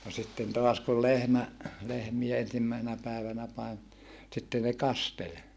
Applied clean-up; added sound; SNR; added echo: none; none; none; none.